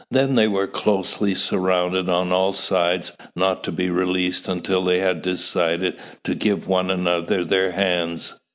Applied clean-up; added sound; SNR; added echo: none; none; none; none.